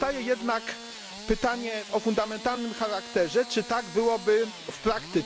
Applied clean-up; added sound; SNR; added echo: none; Engine starting / Sawing; 14 dB; none.